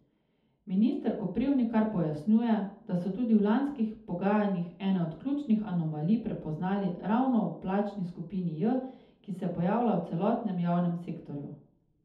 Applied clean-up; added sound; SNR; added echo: none; none; none; reverberation time 0.6 s.